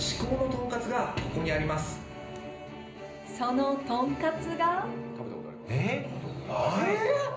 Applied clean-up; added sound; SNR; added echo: none; Bass guitar; 19 dB; reverberation time 0.5 s.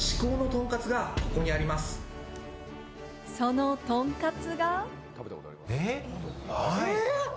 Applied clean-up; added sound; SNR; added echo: none; none; none; none.